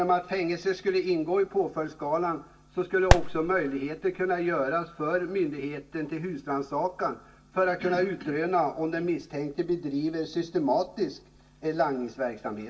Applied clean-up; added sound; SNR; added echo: none; Fireworks; -3 dB; reverberation time 0.2 s.